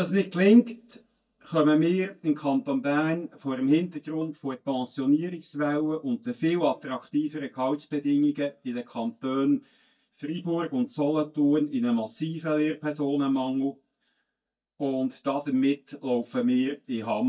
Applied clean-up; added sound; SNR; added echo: neural mask model DeepFilterNet 3.